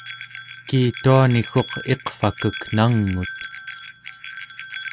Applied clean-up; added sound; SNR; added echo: none; Bell; 13 dB; none.